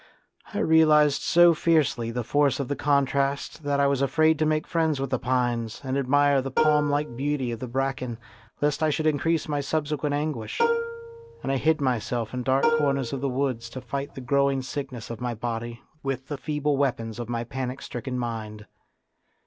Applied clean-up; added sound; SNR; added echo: none; Plucked string instrument; 5 dB; none.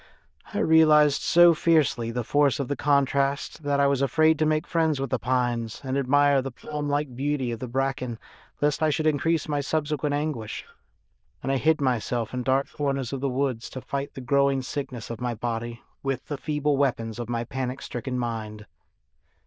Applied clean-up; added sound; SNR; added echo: neural diffusion model UNIVERSE++.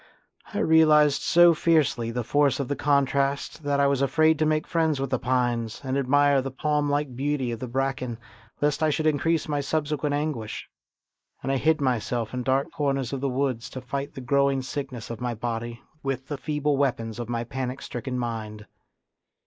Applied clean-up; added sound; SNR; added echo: neural mask model Resemble Enhance denoiser.